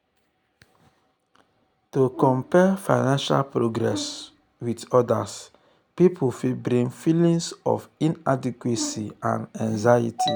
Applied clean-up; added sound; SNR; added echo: none; Brass instrument; 13 dB; none.